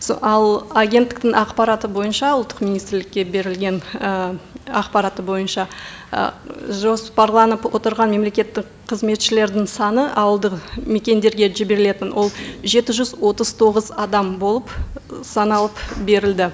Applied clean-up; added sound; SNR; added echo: none; none; none; none.